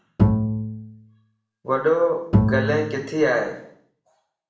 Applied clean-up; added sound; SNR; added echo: none; Bowed string instrument; -2 dB; reverberation time 0.6 s.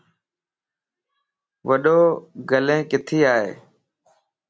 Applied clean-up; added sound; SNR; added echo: none; none; none; none.